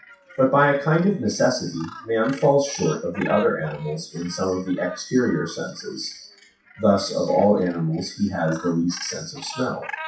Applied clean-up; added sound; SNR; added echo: classical method WPE with log-MMSE.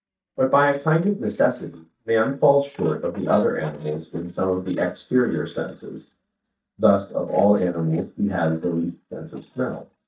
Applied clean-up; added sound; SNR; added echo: neural mask model DeepFilterNet 3.